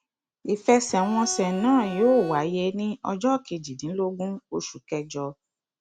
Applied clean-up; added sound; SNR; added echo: none; Bowed string instrument; 13 dB; none.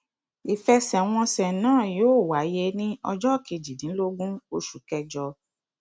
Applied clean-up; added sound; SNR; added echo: none; none; none; none.